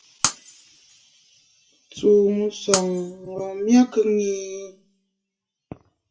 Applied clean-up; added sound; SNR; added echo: classical method WPE with log-MMSE.